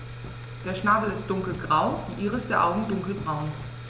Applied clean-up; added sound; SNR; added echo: none; Run; 18 dB; none.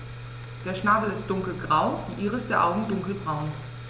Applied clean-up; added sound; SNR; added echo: none; none; none; none.